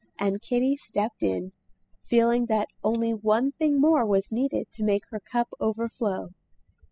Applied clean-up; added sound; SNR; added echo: classical method spectral subtraction.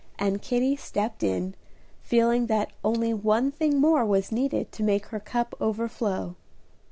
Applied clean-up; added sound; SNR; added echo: none; none; none; none.